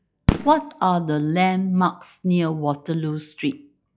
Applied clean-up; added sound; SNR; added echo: classical method log-MMSE.